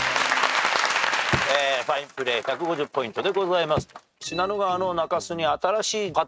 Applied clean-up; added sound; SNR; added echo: neural mask model RNNoise.